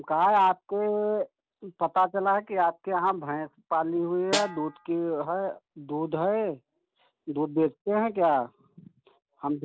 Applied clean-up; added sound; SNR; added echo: none; Snare drum; 8 dB; none.